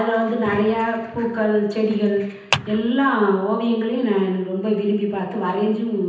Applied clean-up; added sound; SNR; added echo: none; Clapping; 9 dB; reverberation time 0.9 s.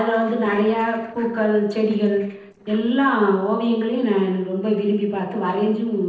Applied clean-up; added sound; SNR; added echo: neural separator model SepFormer DNS4.